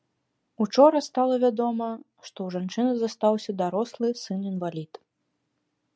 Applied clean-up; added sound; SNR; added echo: none; none; none; none.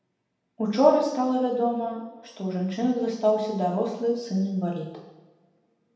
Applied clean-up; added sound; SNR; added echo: none; none; none; reverberation time 0.9 s.